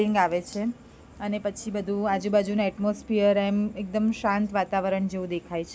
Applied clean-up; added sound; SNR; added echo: none; none; none; none.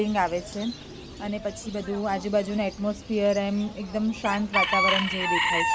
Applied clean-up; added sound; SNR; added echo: none; Bird / Chicken, rooster; 3 dB; none.